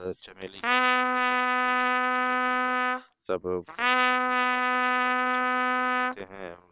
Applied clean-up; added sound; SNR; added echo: neural separator model SepFormer WHAM!.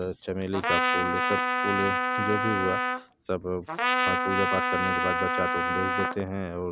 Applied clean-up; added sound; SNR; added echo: none; Trumpet; -4 dB; none.